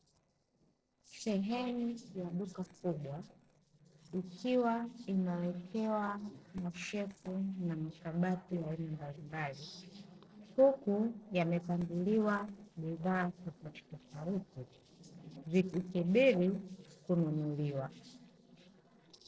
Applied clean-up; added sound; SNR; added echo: neural separator model SepFormer DNS4.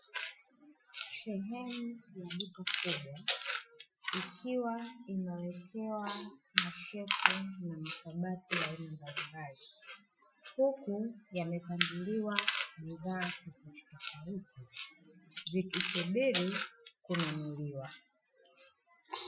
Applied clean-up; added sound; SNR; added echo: classical method Wiener filter.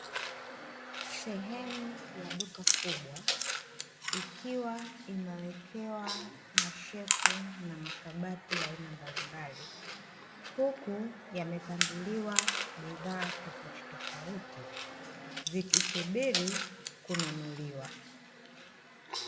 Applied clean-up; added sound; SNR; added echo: none; Chewing, mastication; -3 dB; none.